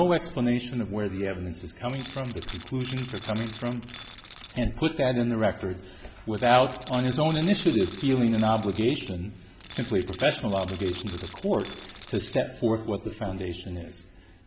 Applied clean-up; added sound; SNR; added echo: none; Tools; 14 dB; none.